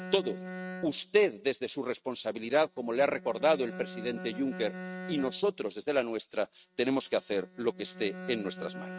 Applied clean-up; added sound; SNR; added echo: neural mask model RNNoise.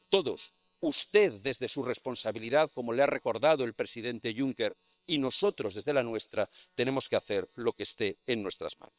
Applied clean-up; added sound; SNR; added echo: neural separator model SepFormer WHAM!.